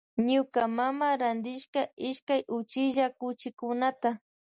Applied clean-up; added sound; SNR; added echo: none; none; none; none.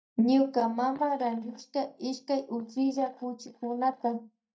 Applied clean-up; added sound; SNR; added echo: neural mask model DeepFilterNet 3.